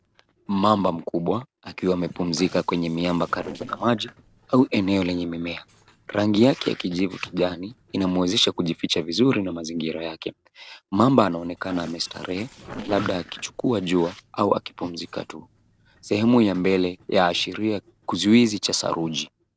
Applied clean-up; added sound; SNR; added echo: neural separator model SepFormer DNS4.